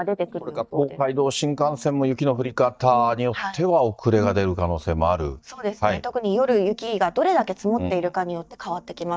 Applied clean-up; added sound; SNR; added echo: neural mask model DeepFilterNet 3.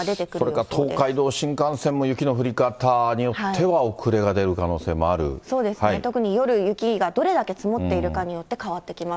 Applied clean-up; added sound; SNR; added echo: none; none; none; none.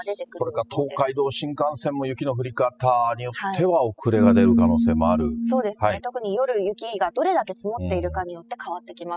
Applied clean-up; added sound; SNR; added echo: classical method spectral subtraction.